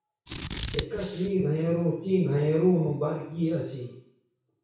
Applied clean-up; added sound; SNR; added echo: none; Scissors; 9 dB; reverberation time 0.6 s.